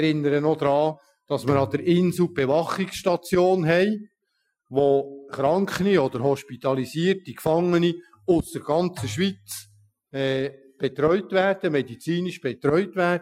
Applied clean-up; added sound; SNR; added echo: classical method Wiener filter.